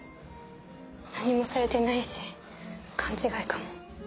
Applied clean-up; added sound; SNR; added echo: none; none; none; none.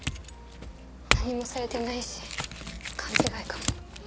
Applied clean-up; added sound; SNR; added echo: none; Chink, clink / Domestic sounds, home sounds; -4 dB; none.